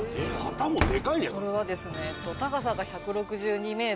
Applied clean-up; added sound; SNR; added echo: none; Slam; 6 dB; none.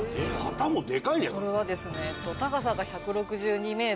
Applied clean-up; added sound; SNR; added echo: none; none; none; none.